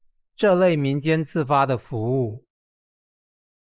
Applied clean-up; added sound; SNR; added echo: neural mask model Resemble Enhance denoiser.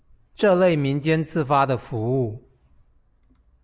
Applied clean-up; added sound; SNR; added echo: none; none; none; none.